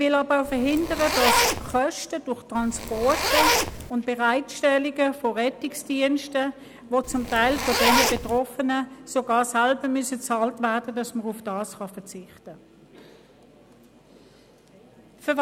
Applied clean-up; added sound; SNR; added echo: none; Zipper (clothing); -1 dB; none.